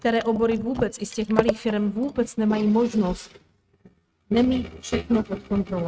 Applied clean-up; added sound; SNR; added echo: neural mask model RNNoise.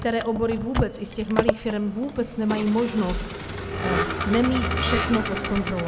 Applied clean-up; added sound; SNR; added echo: none; Vehicle; 2 dB; none.